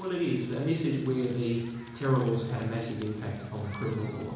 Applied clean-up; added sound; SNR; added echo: none; Crackle; 18 dB; reverberation time 1.0 s.